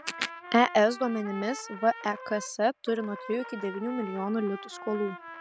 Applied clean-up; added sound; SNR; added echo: none; Trumpet; 14 dB; none.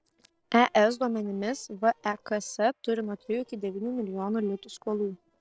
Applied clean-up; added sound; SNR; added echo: neural separator model SepFormer DNS4.